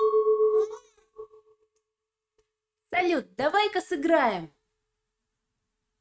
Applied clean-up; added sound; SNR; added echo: neural mask model RNNoise.